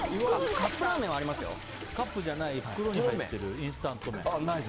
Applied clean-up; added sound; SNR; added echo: none; Toilet flush / Water; 9 dB; none.